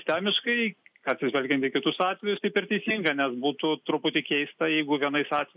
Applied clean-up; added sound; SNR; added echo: none; none; none; none.